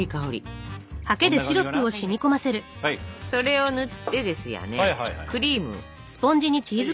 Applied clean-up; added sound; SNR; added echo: none; Bird; 15 dB; none.